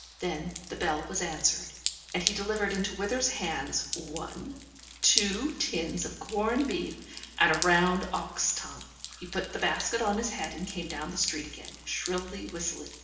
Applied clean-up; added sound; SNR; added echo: none; Drip; 10 dB; reverberation time 1.1 s.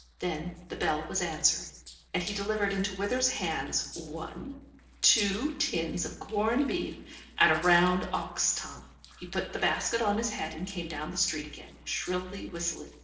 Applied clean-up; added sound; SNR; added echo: neural separator model SepFormer DNS4.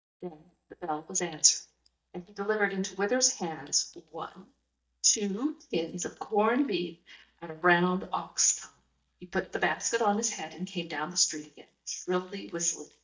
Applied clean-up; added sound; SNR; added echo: neural mask model DeepFilterNet 3.